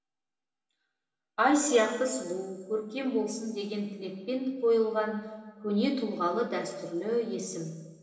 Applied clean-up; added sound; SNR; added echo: none; none; none; reverberation time 1.3 s.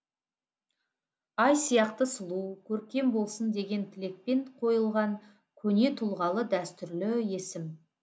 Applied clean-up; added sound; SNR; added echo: none; none; none; none.